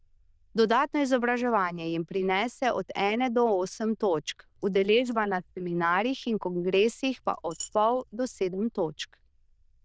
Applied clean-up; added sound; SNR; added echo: neural diffusion model UNIVERSE++.